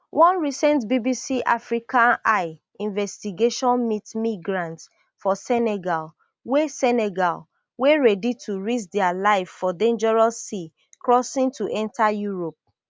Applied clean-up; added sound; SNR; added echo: none; none; none; none.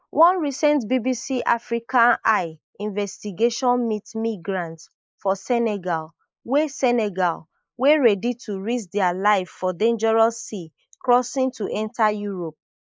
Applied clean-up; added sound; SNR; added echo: neural mask model Resemble Enhance denoiser.